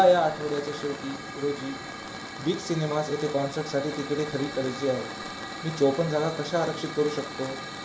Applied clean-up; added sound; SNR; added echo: none; Hiss / Fire; 10 dB; reverberation time 1.7 s.